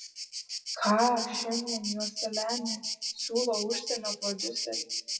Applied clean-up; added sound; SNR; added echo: classical method WPE with log-MMSE.